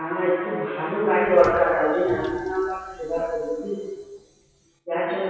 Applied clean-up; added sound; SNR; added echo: classical method WPE with log-MMSE.